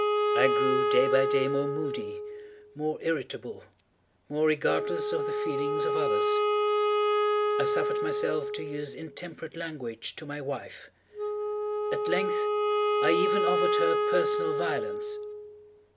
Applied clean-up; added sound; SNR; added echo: none; Wind instrument, woodwind instrument; -4 dB; none.